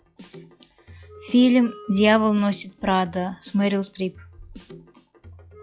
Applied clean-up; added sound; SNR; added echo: classical method log-MMSE.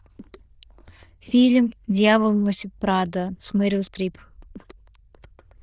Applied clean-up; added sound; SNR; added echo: neural diffusion model UNIVERSE++.